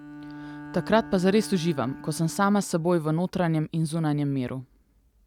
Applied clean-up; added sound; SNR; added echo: none; Bowed string instrument; 18 dB; none.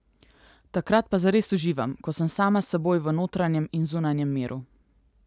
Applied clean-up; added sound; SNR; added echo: none; none; none; none.